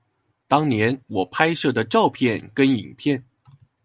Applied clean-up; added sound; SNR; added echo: none; none; none; none.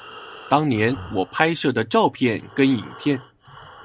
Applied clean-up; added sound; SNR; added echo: none; Breathing; 20 dB; none.